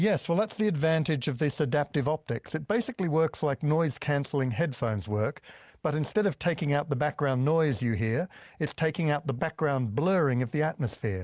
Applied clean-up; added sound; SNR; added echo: none; none; none; none.